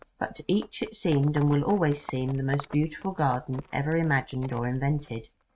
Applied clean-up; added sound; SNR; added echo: neural mask model RNNoise.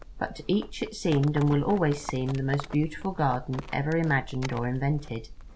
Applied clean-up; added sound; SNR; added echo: none; Livestock, farm animals, working animals; 12 dB; none.